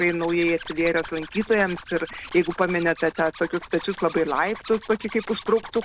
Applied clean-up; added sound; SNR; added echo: none; Zipper (clothing); 16 dB; none.